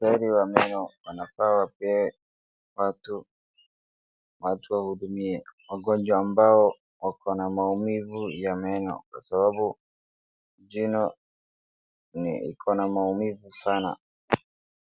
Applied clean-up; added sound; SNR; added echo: none; none; none; none.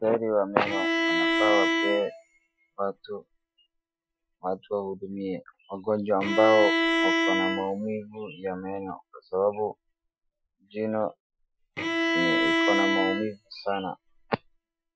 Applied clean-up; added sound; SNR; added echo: classical method Wiener filter.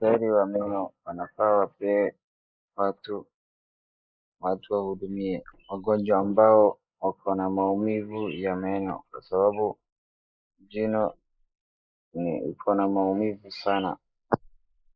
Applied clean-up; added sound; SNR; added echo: neural mask model Resemble Enhance denoiser.